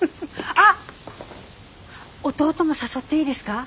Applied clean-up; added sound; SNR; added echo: none; none; none; none.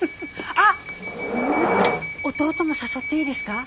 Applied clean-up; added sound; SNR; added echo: none; Subway, metro, underground / Door; 1 dB; none.